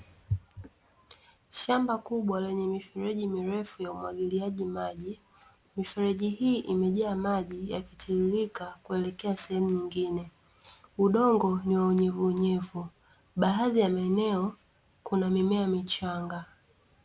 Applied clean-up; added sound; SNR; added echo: none; none; none; none.